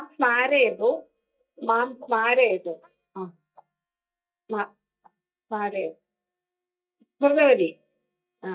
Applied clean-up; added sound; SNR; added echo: neural mask model DeepFilterNet 3.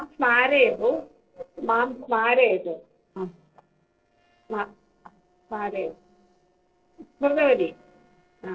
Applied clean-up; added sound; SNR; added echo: neural separator model SepFormer DNS4.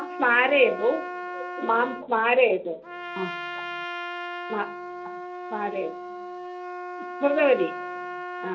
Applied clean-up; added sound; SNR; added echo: none; Trumpet; 8 dB; reverberation time 0.2 s.